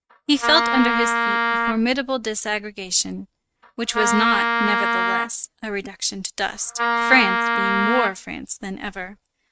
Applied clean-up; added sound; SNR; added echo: neural mask model RNNoise.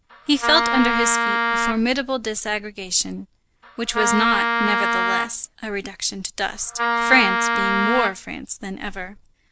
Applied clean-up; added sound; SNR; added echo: none; Wind instrument, woodwind instrument; -2 dB; none.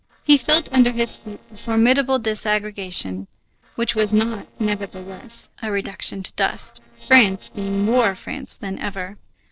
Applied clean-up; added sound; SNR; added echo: neural separator model SepFormer DNS4.